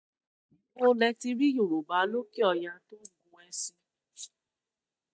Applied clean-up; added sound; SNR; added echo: neural mask model DeepFilterNet 3.